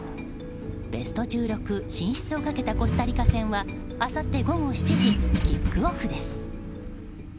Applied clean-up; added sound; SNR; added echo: none; Accelerating, revving, vroom; -2 dB; none.